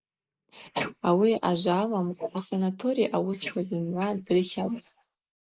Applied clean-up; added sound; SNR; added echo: neural mask model Resemble Enhance denoiser.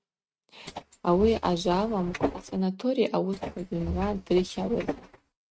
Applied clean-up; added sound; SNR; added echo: neural mask model RNNoise.